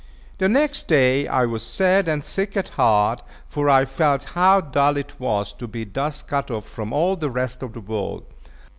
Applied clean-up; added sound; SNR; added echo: none; none; none; none.